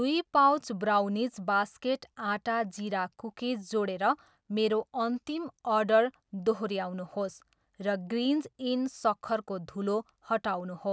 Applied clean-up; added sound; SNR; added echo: none; none; none; none.